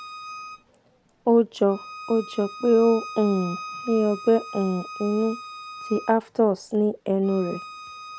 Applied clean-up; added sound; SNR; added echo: none; Bowed string instrument; 15 dB; none.